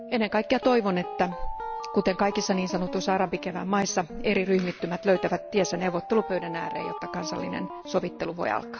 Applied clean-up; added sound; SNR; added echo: none; Alarm + Guitar; 11 dB; none.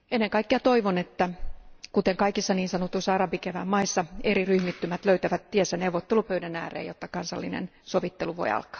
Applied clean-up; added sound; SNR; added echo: none; none; none; none.